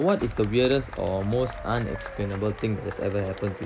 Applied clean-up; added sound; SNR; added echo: none; Applause / Crowd / Cheering + Boom; 11 dB; none.